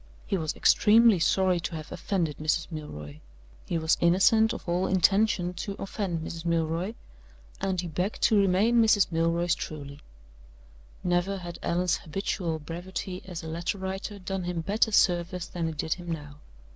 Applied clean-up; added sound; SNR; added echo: none; none; none; none.